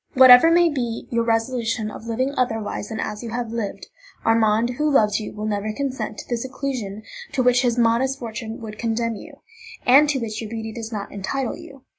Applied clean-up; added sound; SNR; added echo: none; none; none; none.